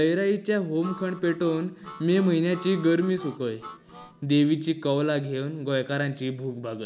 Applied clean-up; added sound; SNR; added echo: none; Harmonica; 18 dB; none.